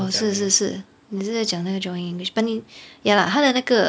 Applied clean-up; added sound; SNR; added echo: none; none; none; none.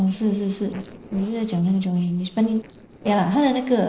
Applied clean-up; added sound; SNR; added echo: neural separator model SepFormer DNS4.